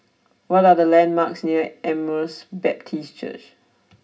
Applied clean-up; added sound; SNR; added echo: none; none; none; reverberation time 0.4 s.